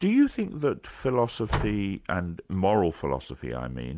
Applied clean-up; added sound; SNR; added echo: none; Slam; 9 dB; none.